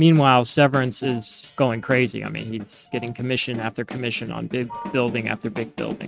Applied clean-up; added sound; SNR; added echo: neural mask model RNNoise.